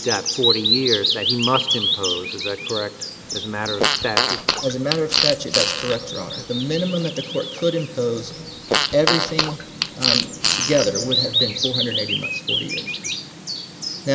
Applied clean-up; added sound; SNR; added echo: none; Bird vocalization, bird call, bird song + Fart; -1 dB; none.